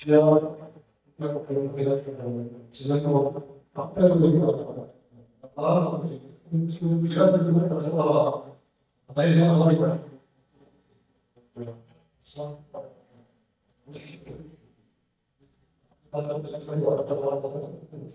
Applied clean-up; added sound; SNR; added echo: neural mask model DeepFilterNet 3.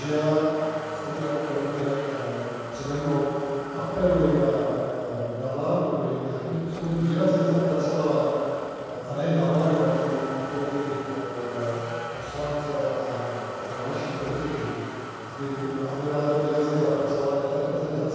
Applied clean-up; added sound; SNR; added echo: none; Motor vehicle (road); 12 dB; reverberation time 2.2 s.